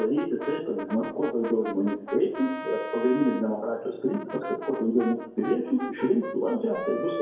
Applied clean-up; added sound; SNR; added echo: none; Brass instrument; 11 dB; reverberation time 2.2 s.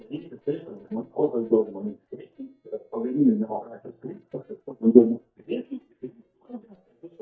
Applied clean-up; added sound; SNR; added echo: neural mask model DeepFilterNet 3.